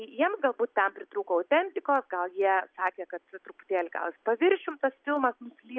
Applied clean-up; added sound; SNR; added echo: none; none; none; none.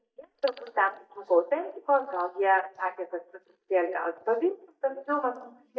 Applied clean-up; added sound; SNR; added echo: neural mask model DeepFilterNet 3.